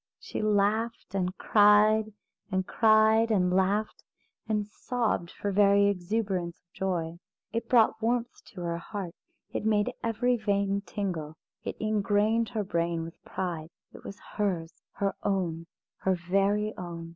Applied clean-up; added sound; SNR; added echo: none; none; none; none.